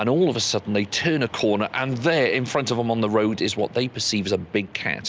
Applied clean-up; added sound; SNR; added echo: none; none; none; none.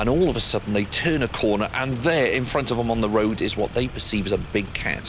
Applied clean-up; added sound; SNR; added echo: none; Motor vehicle (road); 13 dB; none.